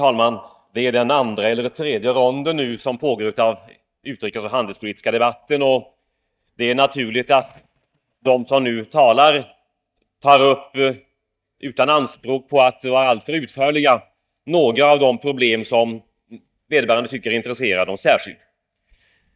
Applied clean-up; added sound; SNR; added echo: neural mask model DeepFilterNet 3.